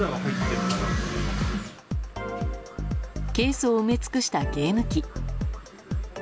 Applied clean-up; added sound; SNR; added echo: none; none; none; none.